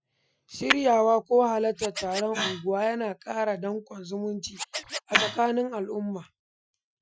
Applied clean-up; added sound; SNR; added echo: classical method Wiener filter.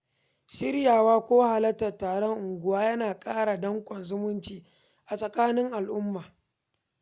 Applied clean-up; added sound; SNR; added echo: none; none; none; none.